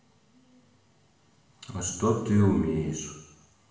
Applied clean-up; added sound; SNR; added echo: none; none; none; reverberation time 1.0 s.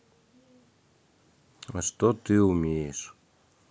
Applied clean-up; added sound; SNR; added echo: none; none; none; none.